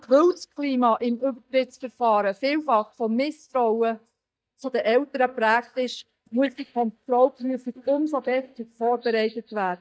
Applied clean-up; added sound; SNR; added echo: neural mask model DeepFilterNet 3.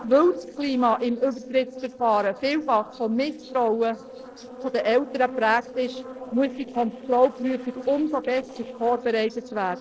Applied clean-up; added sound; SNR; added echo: neural separator model SepFormer DNS4.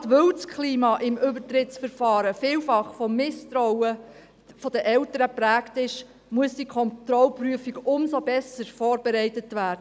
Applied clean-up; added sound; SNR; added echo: none; none; none; none.